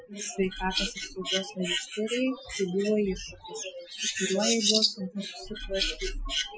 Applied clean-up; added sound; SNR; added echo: classical method Wiener filter.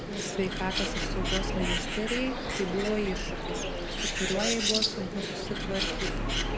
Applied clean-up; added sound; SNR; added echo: none; Bird; -3 dB; none.